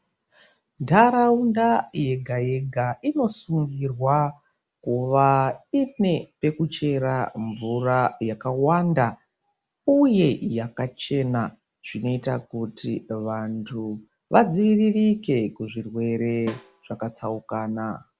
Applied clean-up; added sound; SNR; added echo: none; Snare drum; 18 dB; none.